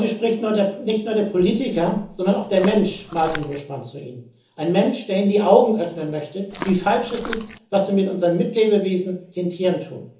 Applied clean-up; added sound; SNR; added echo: none; Walk, footsteps; 13 dB; reverberation time 1.2 s.